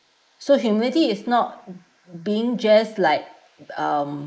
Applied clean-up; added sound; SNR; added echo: neural mask model Resemble Enhance denoiser.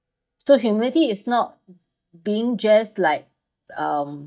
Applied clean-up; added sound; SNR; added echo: neural mask model DeepFilterNet 3.